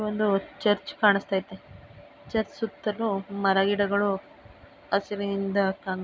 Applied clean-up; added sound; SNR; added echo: none; none; none; none.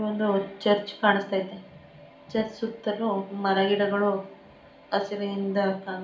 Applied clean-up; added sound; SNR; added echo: none; none; none; reverberation time 0.4 s.